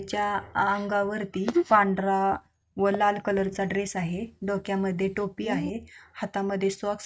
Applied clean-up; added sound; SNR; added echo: neural mask model RNNoise.